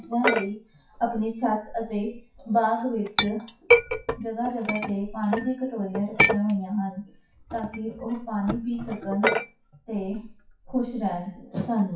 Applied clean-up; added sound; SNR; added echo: classical method WPE with log-MMSE.